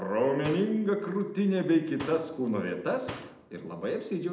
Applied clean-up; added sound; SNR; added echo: none; Slam; 16 dB; reverberation time 0.8 s.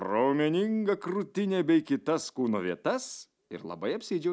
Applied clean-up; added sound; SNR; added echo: none; none; none; none.